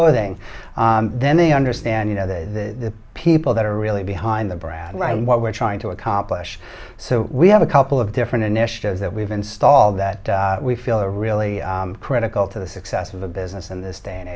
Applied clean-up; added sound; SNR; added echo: none; Dog; 18 dB; none.